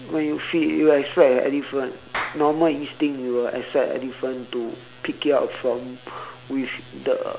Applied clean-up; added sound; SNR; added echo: none; Clapping; 15 dB; none.